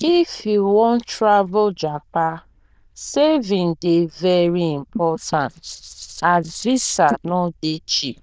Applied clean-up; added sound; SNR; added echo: neural diffusion model UNIVERSE++.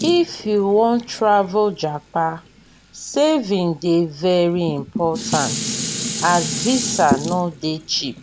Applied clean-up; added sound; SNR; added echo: none; Dishes, pots, and pans; 8 dB; none.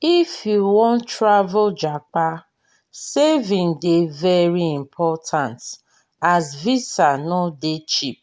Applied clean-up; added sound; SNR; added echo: none; none; none; none.